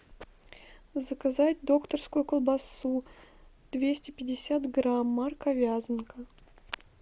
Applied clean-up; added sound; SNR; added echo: none; none; none; none.